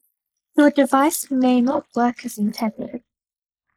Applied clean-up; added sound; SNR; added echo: neural mask model Resemble Enhance denoiser.